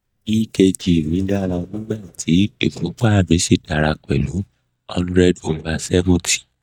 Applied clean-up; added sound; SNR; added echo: neural mask model DeepFilterNet 3.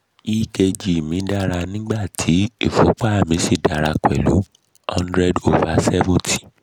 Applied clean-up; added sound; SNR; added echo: none; none; none; none.